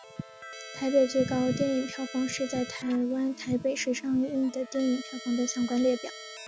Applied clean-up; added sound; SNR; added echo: none; Keyboard (musical); 15 dB; none.